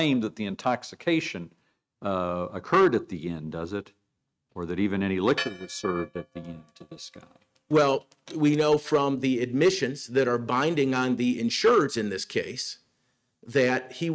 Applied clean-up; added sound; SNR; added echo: neural mask model RNNoise.